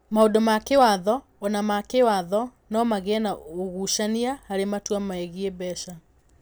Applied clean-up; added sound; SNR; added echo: none; none; none; none.